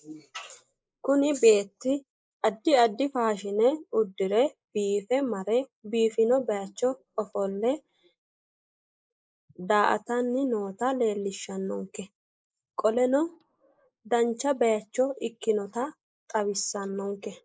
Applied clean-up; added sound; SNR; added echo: neural mask model Resemble Enhance denoiser.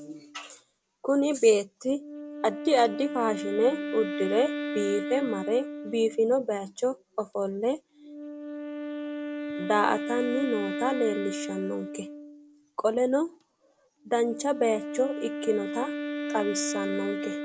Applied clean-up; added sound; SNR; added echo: none; Wind instrument, woodwind instrument; 7 dB; none.